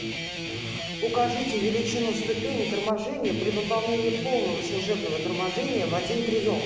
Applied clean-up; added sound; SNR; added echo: none; Guitar; 5 dB; reverberation time 0.9 s.